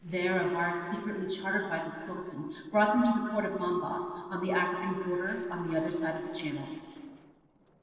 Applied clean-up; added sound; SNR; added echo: neural separator model SepFormer DNS4.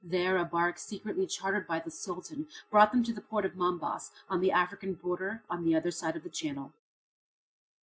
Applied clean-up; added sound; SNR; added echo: none; none; none; none.